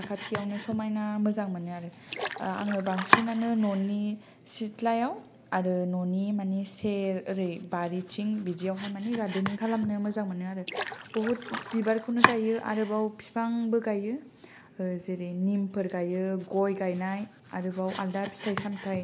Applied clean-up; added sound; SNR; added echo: none; Splash, splatter + Domestic sounds, home sounds; 7 dB; none.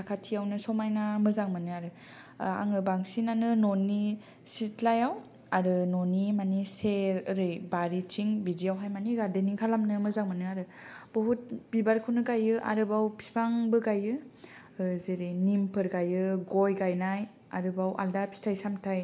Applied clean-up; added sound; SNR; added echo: none; none; none; none.